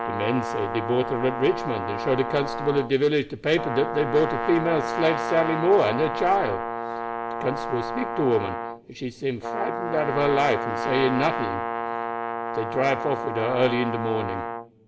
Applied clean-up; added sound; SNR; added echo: none; Brass instrument; 4 dB; reverberation time 0.7 s.